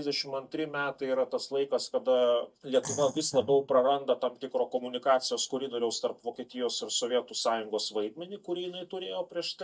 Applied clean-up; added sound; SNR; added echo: neural mask model DeepFilterNet 3.